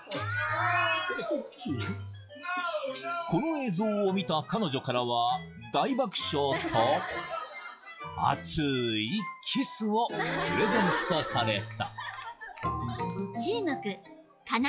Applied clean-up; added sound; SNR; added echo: classical method log-MMSE.